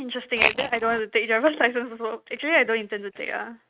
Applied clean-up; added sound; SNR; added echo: neural mask model RNNoise.